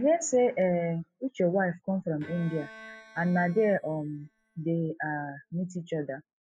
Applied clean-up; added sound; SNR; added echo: classical method spectral subtraction.